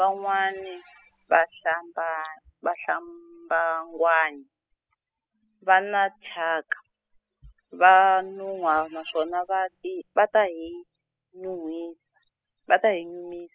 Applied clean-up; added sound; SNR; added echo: classical method spectral subtraction.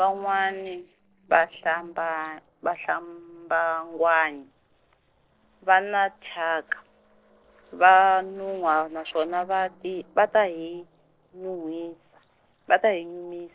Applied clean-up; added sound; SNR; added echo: neural separator model SepFormer DNS4.